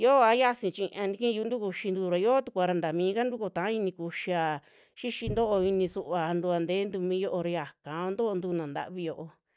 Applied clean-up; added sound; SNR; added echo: neural mask model DeepFilterNet 3.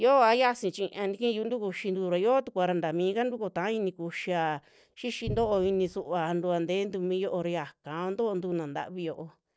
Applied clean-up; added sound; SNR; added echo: neural separator model SepFormer DNS4.